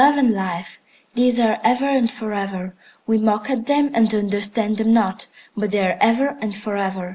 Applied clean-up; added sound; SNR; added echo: none; none; none; none.